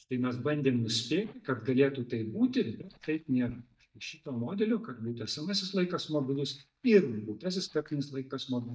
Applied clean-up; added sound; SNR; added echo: neural mask model DeepFilterNet 3.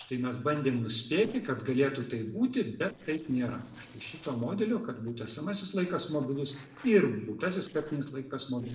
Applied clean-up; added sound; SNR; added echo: neural separator model SepFormer DNS4.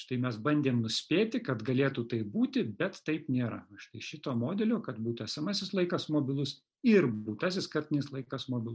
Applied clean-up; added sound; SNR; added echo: none; none; none; none.